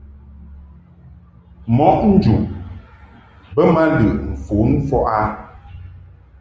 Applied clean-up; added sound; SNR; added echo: none; none; none; none.